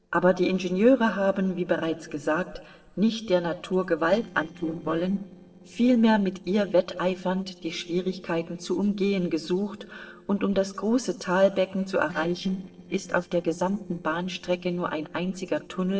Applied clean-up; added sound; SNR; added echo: neural separator model SepFormer DNS4.